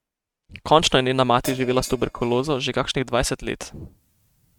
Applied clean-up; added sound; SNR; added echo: neural mask model RNNoise.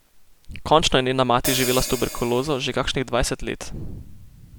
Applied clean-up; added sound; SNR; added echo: none; Hi-hat; 9 dB; none.